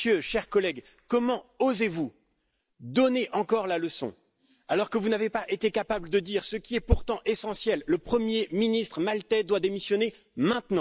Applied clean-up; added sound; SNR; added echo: none; none; none; none.